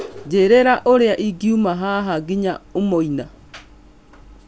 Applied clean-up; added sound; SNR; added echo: none; none; none; none.